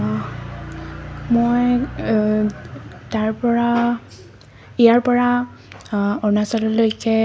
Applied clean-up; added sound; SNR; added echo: none; none; none; none.